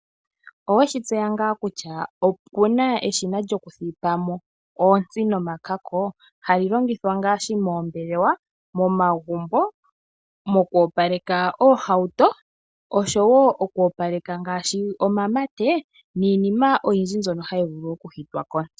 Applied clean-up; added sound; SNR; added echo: none; none; none; none.